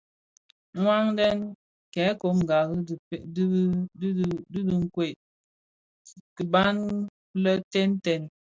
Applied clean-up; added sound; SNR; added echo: none; none; none; none.